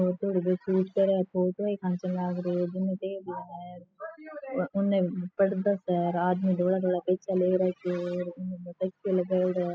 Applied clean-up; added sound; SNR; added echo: classical method spectral subtraction.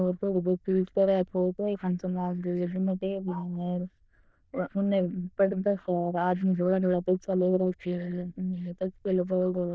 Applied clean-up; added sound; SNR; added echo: neural diffusion model UNIVERSE++.